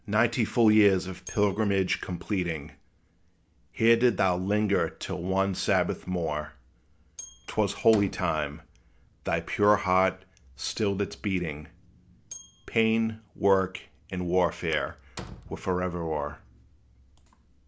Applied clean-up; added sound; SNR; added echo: none; Bell + Slam; 19 dB; none.